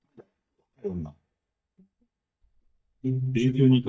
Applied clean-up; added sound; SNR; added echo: neural mask model DeepFilterNet 3.